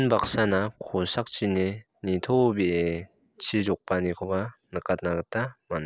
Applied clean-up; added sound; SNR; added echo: neural separator model SepFormer DNS4.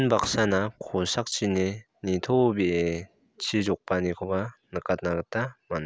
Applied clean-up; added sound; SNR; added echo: none; Thump, thud; 18 dB; none.